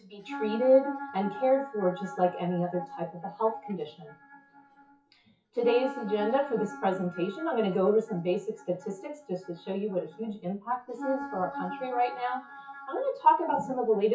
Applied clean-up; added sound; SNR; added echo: classical method WPE with log-MMSE.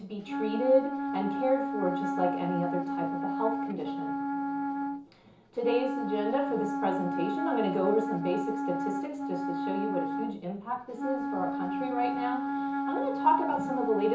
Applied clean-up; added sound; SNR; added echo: none; Wind instrument, woodwind instrument; 1 dB; reverberation time 0.7 s.